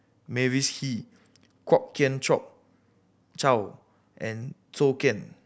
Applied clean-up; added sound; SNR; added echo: none; none; none; none.